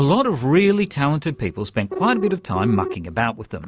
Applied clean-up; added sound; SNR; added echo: none; none; none; none.